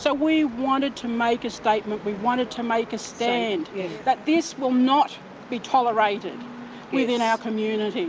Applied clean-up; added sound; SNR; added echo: none; none; none; none.